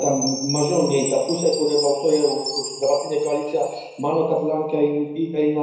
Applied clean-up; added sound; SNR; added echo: none; Chime; 11 dB; reverberation time 1.0 s.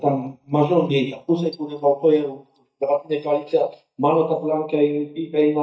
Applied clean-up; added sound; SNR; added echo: neural mask model DeepFilterNet 3.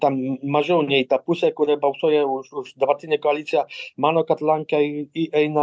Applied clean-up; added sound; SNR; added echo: none; none; none; none.